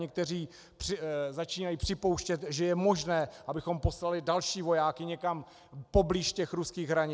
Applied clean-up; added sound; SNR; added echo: none; none; none; none.